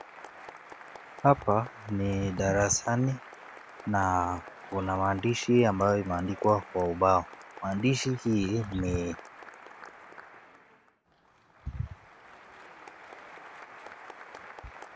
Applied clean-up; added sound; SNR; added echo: none; Applause; 17 dB; none.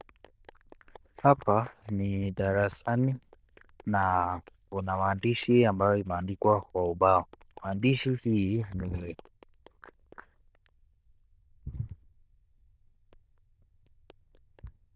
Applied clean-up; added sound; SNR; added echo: neural diffusion model UNIVERSE++.